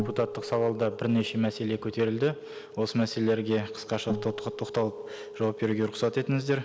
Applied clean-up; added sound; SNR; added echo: none; Acoustic guitar; 12 dB; none.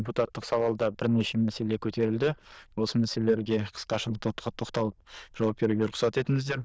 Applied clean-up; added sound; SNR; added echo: neural diffusion model UNIVERSE++.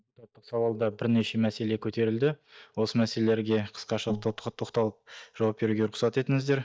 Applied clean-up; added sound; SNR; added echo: neural mask model DeepFilterNet 3.